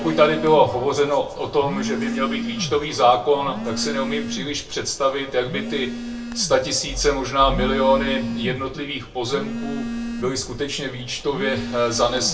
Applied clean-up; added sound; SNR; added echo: none; Telephone; 8 dB; reverberation time 0.2 s.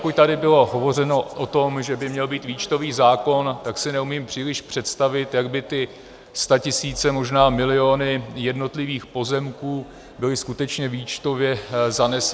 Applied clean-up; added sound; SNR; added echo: none; none; none; none.